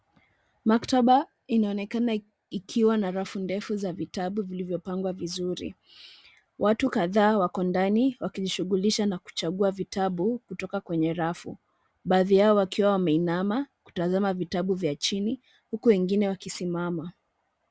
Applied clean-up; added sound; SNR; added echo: none; none; none; none.